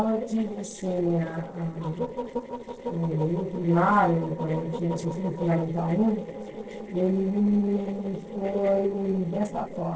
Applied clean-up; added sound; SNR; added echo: neural separator model SepFormer DNS4.